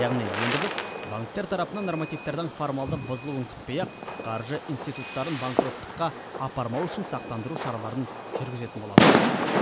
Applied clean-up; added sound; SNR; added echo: none; Fireworks; -3 dB; none.